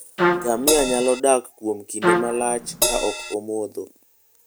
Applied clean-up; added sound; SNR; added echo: none; Trumpet + Crash cymbal; -1 dB; none.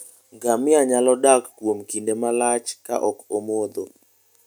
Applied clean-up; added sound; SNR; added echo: none; none; none; none.